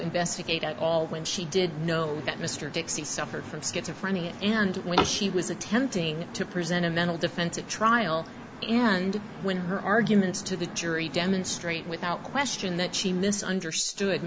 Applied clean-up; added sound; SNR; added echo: none; none; none; none.